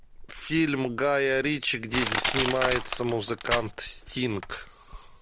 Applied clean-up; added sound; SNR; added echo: none; Crushing; 5 dB; none.